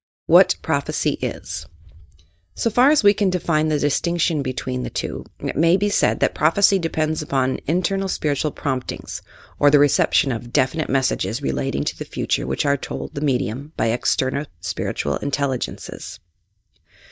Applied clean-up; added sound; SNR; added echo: neural mask model DeepFilterNet 3.